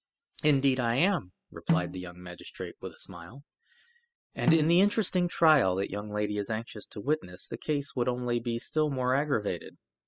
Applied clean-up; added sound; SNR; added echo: classical method spectral subtraction.